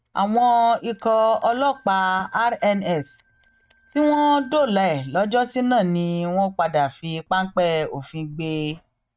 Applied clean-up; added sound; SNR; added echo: neural mask model RNNoise.